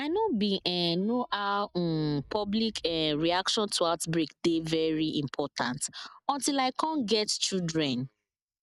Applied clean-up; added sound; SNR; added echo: neural mask model DeepFilterNet 3.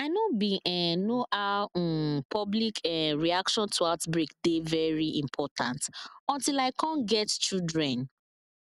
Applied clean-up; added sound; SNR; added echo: none; none; none; none.